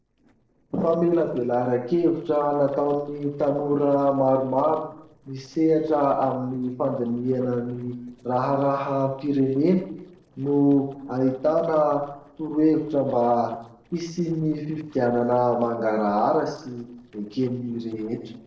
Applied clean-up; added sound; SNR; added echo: neural separator model SepFormer DNS4.